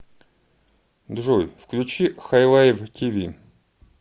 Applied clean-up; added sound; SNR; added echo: none; none; none; none.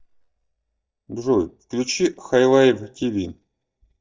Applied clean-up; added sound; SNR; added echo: neural mask model DeepFilterNet 3.